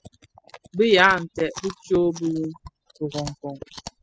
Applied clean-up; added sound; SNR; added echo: classical method spectral subtraction.